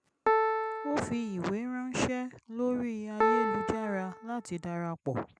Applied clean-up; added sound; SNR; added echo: none; Piano; -1 dB; none.